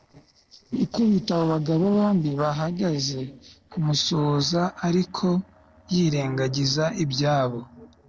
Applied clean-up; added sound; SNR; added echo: neural separator model SepFormer DNS4.